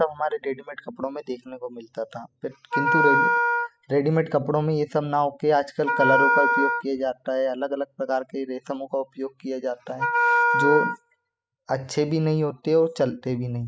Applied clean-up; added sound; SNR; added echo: classical method spectral subtraction.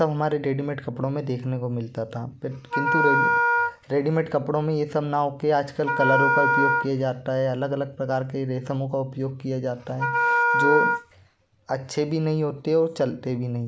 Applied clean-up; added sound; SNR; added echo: none; Wind instrument, woodwind instrument; -1 dB; none.